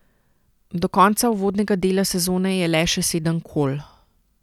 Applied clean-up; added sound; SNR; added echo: none; none; none; none.